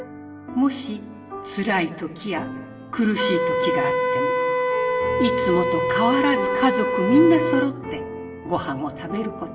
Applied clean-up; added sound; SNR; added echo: none; Wind instrument, woodwind instrument; 1 dB; reverberation time 2.0 s.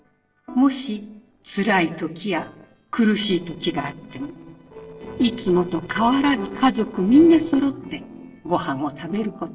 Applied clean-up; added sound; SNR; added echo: neural separator model SepFormer DNS4.